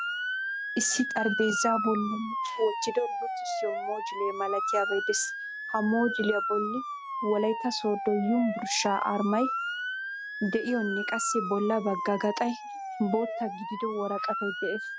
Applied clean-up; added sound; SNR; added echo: classical method spectral subtraction.